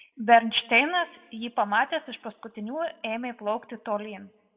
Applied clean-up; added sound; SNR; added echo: none; none; none; reverberation time 0.3 s.